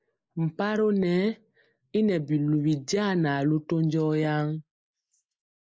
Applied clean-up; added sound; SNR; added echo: neural mask model Resemble Enhance denoiser.